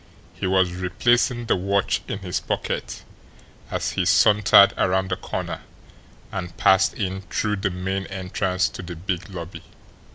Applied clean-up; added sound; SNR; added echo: none; none; none; none.